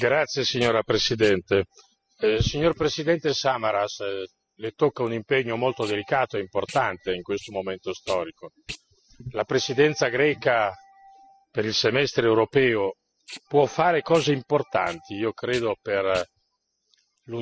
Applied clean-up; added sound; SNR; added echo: classical method spectral subtraction.